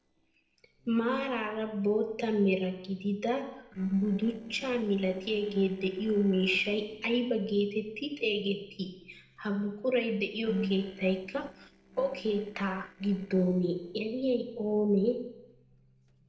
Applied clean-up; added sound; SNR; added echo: neural separator model SepFormer DNS4.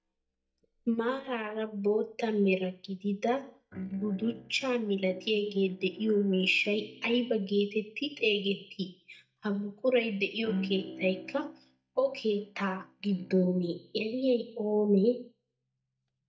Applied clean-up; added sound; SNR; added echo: neural mask model DeepFilterNet 3.